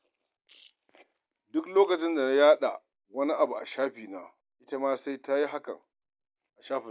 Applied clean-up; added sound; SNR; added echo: none; none; none; none.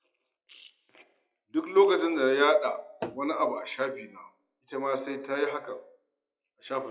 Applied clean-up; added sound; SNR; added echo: classical method WPE with log-MMSE.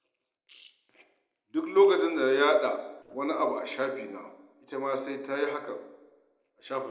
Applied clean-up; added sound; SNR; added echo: neural separator model SepFormer DNS4.